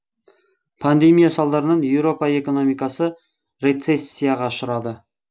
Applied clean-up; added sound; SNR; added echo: none; none; none; none.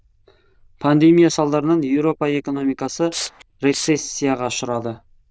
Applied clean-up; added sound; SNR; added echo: neural diffusion model UNIVERSE++.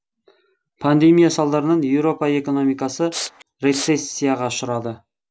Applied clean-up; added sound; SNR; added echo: none; Respiratory sounds; 10 dB; none.